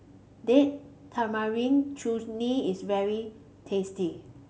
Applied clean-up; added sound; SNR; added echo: none; none; none; none.